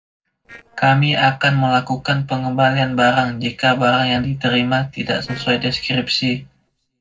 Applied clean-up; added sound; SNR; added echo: neural separator model SepFormer DNS4.